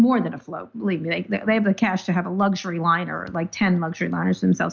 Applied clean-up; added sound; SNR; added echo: none; none; none; none.